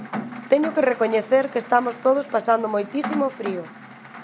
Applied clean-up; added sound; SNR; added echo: none; Rain; 12 dB; none.